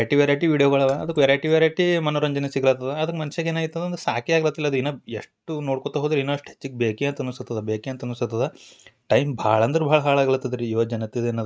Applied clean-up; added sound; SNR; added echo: neural mask model RNNoise.